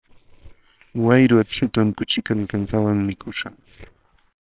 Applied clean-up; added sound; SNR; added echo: neural separator model SepFormer WHAMR!.